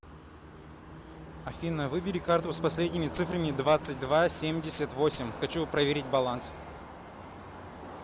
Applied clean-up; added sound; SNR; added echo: none; none; none; none.